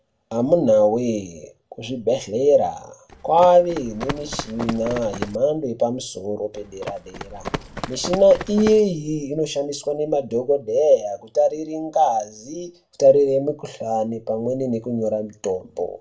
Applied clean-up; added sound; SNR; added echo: none; Run; 11 dB; reverberation time 0.3 s.